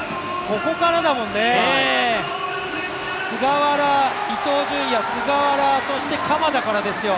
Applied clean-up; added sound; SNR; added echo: none; Wind instrument, woodwind instrument; 20 dB; none.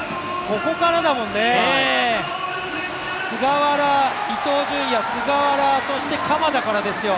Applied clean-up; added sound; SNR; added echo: none; none; none; none.